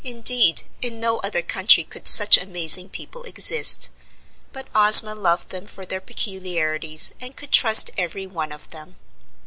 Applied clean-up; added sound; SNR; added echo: none; none; none; none.